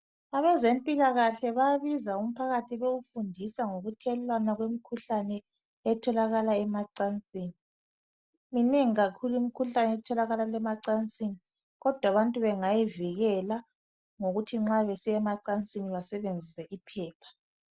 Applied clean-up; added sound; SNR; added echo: none; none; none; none.